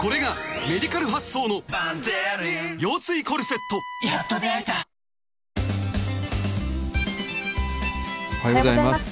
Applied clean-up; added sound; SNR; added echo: none; Wind instrument, woodwind instrument; 13 dB; none.